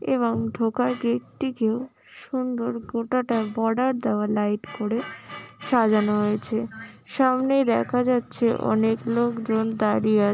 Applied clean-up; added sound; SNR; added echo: none; none; none; none.